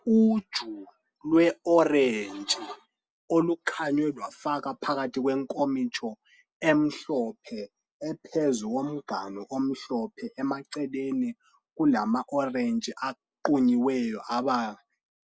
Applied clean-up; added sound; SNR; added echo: none; none; none; none.